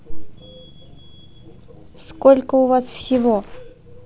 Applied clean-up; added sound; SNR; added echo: none; none; none; none.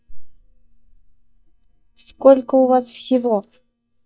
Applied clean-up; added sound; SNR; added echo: neural mask model DeepFilterNet 3.